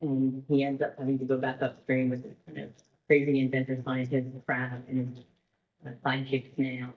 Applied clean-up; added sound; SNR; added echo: neural mask model DeepFilterNet 3.